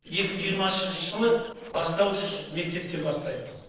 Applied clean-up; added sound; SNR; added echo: neural separator model SepFormer DNS4.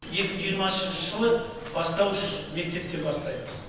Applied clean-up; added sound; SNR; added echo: none; none; none; none.